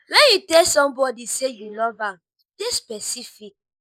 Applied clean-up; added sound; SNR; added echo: neural mask model Resemble Enhance denoiser.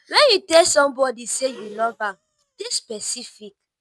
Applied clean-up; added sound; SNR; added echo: neural mask model RNNoise.